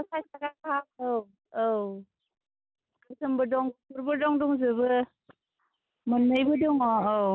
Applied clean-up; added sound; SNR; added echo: none; none; none; none.